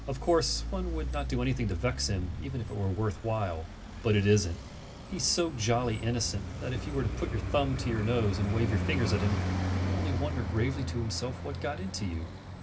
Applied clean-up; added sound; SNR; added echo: none; Traffic noise, roadway noise; 4 dB; reverberation time 0.4 s.